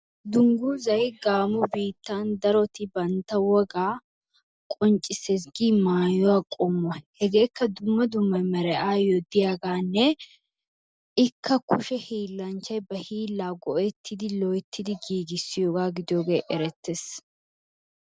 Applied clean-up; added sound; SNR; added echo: none; none; none; none.